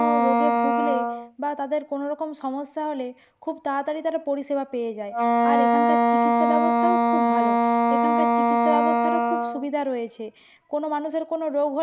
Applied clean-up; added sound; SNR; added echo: none; Wind instrument, woodwind instrument; -5 dB; none.